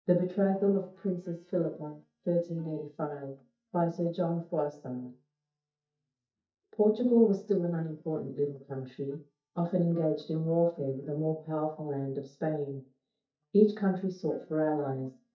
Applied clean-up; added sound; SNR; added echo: neural mask model DeepFilterNet 3.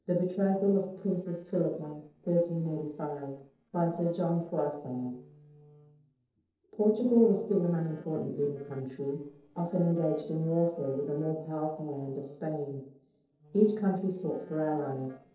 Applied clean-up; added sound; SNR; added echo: neural separator model SepFormer DNS4.